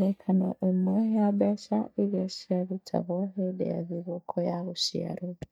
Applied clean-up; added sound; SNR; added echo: neural mask model DeepFilterNet 3.